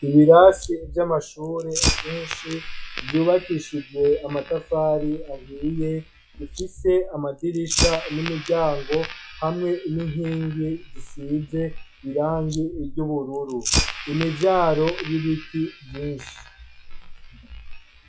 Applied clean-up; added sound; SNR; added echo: classical method log-MMSE.